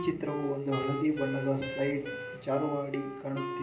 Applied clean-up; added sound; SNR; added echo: none; Wind instrument, woodwind instrument; 7 dB; reverberation time 0.5 s.